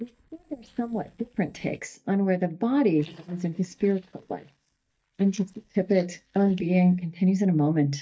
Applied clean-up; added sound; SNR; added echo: neural mask model DeepFilterNet 3.